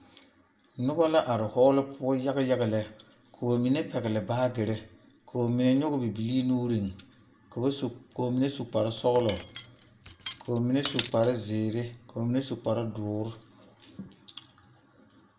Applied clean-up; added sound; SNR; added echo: none; Cutlery, silverware; 5 dB; reverberation time 0.5 s.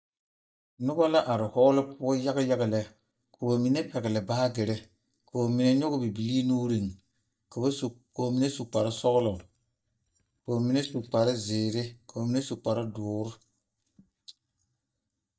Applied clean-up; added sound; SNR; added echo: neural mask model DeepFilterNet 3.